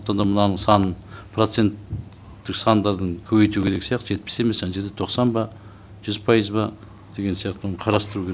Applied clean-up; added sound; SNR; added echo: none; none; none; none.